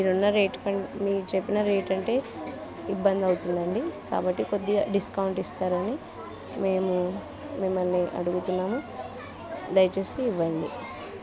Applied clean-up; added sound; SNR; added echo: none; none; none; none.